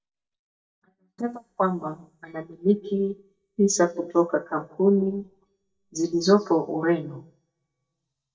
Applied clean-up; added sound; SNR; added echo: neural mask model DeepFilterNet 3.